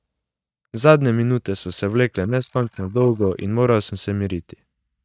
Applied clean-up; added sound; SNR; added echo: neural mask model DeepFilterNet 3.